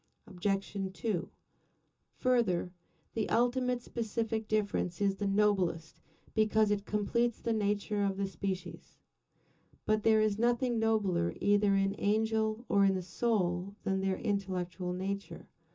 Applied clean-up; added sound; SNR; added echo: none; none; none; reverberation time 0.2 s.